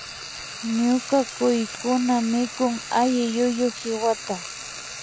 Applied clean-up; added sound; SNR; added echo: none; Frying (food); 12 dB; none.